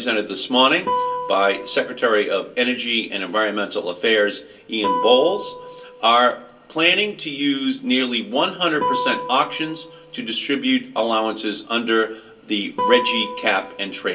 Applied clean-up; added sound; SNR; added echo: none; Guitar; 10 dB; reverberation time 0.2 s.